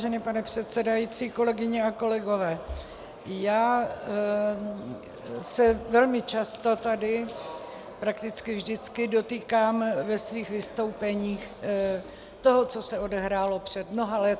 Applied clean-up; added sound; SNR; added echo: none; none; none; none.